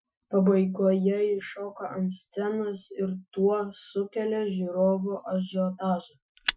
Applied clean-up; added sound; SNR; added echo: classical method Wiener filter.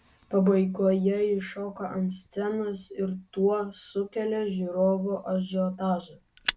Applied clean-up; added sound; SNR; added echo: none; Fire; 18 dB; none.